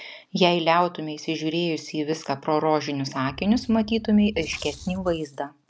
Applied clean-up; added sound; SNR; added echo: none; Wind; 18 dB; none.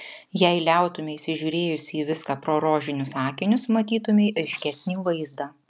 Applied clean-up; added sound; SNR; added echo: none; none; none; none.